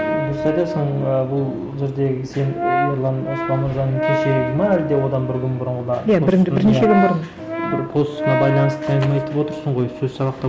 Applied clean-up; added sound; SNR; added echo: none; Brass instrument; 6 dB; none.